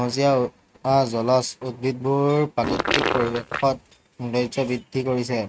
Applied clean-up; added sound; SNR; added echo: neural mask model RNNoise.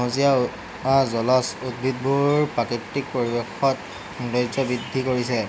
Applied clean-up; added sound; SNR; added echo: none; none; none; none.